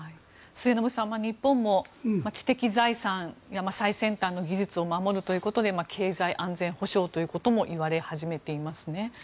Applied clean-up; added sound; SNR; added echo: none; none; none; none.